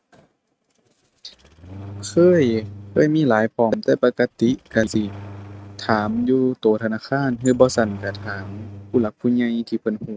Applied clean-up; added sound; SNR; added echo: neural mask model RNNoise.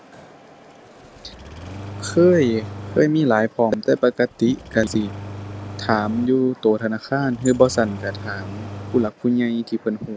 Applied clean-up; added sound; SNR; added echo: none; Engine starting; 14 dB; none.